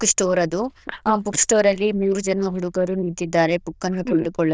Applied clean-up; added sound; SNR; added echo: neural diffusion model UNIVERSE++.